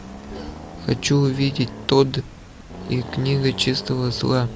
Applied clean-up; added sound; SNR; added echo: none; Accelerating, revving, vroom; 13 dB; none.